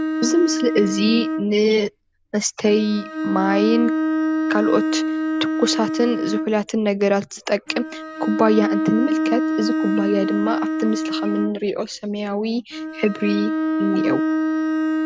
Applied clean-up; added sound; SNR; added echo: none; Bowed string instrument; 1 dB; none.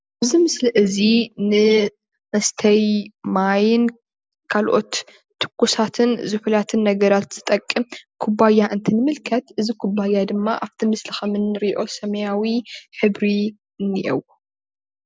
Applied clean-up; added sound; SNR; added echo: none; none; none; none.